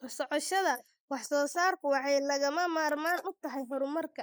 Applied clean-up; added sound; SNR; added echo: neural mask model Resemble Enhance denoiser.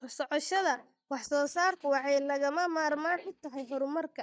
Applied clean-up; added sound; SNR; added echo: neural mask model DeepFilterNet 3.